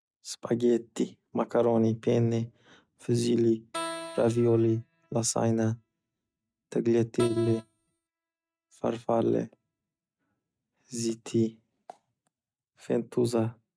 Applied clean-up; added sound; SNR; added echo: neural mask model RNNoise.